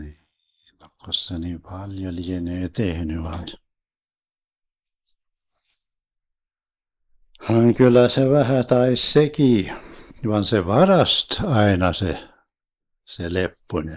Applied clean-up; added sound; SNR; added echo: neural mask model Resemble Enhance denoiser.